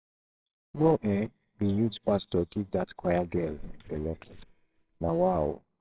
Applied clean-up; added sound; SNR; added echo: neural separator model SepFormer WHAMR!.